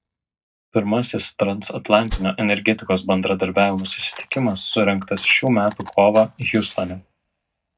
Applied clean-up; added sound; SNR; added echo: neural mask model DeepFilterNet 3.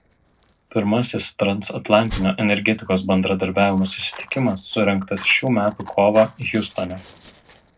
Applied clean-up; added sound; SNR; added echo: neural separator model SepFormer DNS4.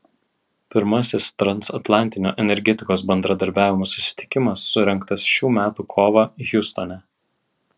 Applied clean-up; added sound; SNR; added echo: none; none; none; none.